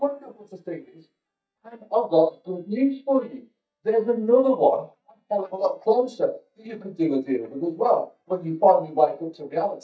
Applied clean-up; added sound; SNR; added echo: neural mask model DeepFilterNet 3.